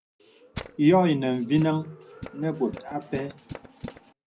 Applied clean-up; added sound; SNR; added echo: none; Tools; 16 dB; reverberation time 0.5 s.